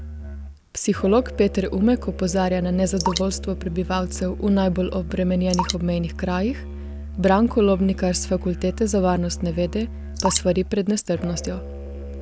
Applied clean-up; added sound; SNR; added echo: none; Drip + Musical instrument; 9 dB; none.